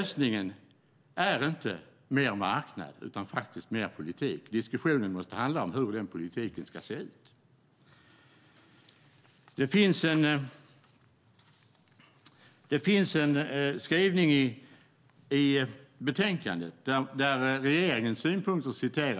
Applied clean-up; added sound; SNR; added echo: none; none; none; none.